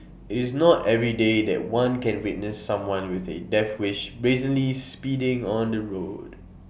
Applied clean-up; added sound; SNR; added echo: none; none; none; none.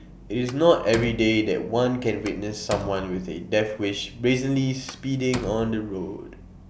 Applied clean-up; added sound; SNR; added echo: none; Slam; 15 dB; none.